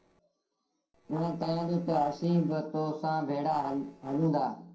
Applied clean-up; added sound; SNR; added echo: neural separator model SepFormer DNS4.